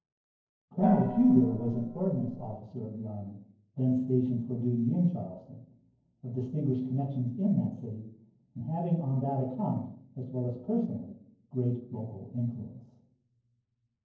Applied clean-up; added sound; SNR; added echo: neural separator model SepFormer DNS4.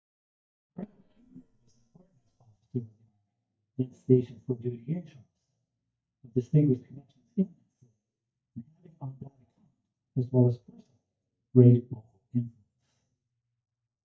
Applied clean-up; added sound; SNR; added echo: neural mask model DeepFilterNet 3.